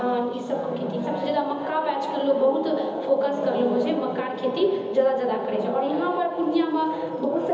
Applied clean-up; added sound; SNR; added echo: none; none; none; reverberation time 0.7 s.